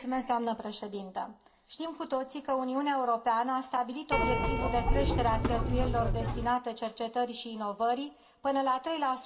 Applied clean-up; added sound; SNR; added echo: none; Keyboard (musical); -3 dB; reverberation time 0.4 s.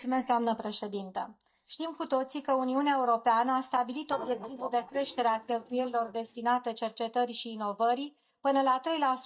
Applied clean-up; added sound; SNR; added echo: neural mask model DeepFilterNet 3.